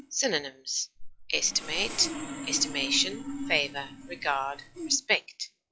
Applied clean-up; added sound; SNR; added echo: classical method log-MMSE.